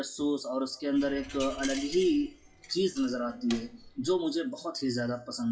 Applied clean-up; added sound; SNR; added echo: classical method WPE with log-MMSE.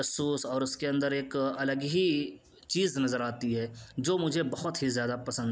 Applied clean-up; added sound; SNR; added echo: none; none; none; none.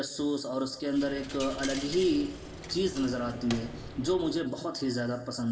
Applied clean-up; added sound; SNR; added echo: none; Coin (dropping); 11 dB; reverberation time 2.1 s.